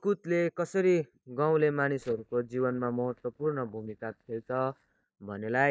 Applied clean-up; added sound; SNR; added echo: neural mask model DeepFilterNet 3.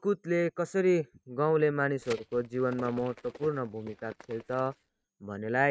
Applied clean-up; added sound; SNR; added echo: neural mask model RNNoise.